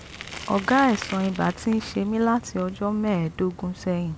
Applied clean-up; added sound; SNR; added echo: none; Bicycle; 15 dB; none.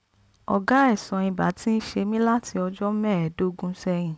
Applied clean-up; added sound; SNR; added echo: none; none; none; none.